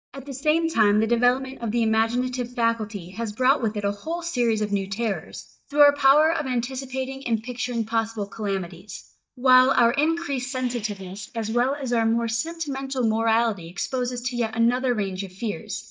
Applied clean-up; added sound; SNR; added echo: neural mask model DeepFilterNet 3.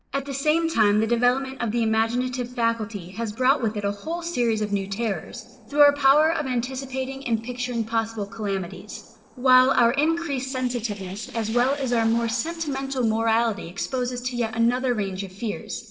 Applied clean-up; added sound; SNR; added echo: neural separator model SepFormer DNS4.